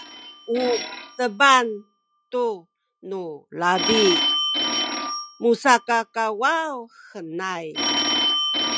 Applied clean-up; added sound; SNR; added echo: classical method log-MMSE.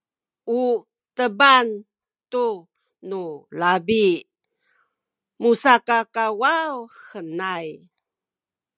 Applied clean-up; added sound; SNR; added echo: none; none; none; none.